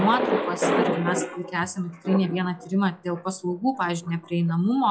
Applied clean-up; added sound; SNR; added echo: classical method log-MMSE.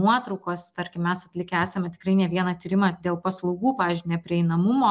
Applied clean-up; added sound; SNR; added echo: none; none; none; none.